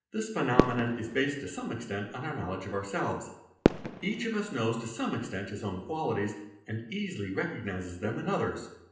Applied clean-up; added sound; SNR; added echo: none; Fireworks; 1 dB; reverberation time 0.8 s.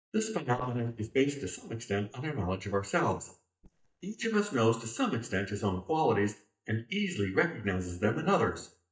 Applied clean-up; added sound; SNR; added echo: neural mask model DeepFilterNet 3.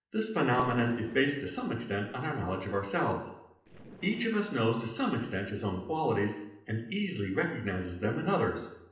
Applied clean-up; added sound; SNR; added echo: neural separator model SepFormer DNS4.